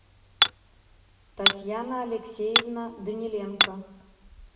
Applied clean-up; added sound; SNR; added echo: none; Hammer; -5 dB; reverberation time 1.0 s.